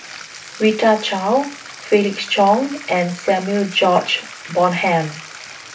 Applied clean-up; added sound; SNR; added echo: none; Bathtub (filling or washing); 16 dB; reverberation time 0.2 s.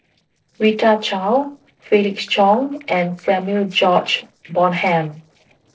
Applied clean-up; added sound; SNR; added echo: neural separator model SepFormer DNS4.